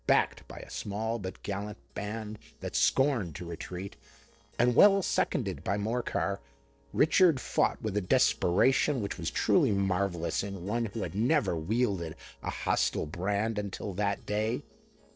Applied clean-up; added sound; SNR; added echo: neural separator model SepFormer DNS4.